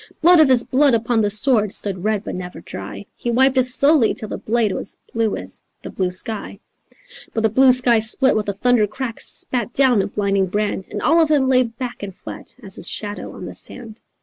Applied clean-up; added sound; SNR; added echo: none; none; none; none.